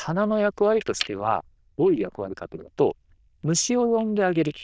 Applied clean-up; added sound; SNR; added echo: neural diffusion model UNIVERSE++.